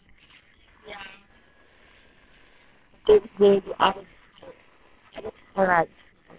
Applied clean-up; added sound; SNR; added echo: neural separator model SepFormer WHAMR!.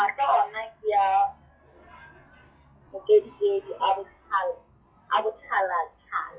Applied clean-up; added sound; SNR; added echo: classical method WPE with log-MMSE.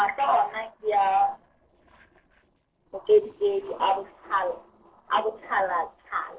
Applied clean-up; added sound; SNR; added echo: neural separator model SepFormer DNS4.